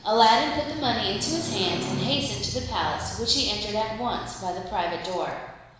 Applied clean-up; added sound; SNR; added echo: none; Motorcycle; 10 dB; reverberation time 1.0 s.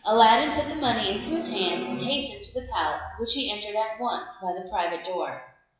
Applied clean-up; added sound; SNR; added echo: classical method WPE with log-MMSE.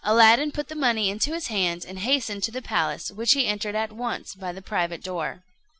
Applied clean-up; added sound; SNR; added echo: none; none; none; none.